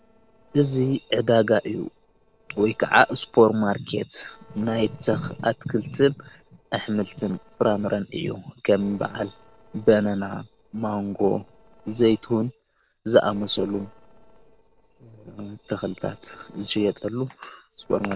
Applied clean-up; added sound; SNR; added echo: neural separator model SepFormer DNS4.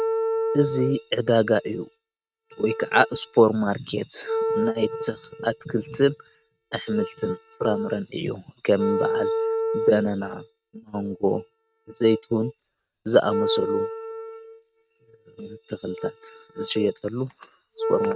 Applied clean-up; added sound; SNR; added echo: neural mask model RNNoise.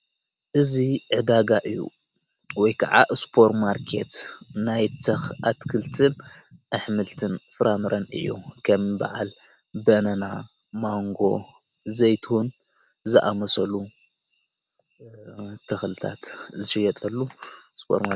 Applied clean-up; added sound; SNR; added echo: none; none; none; none.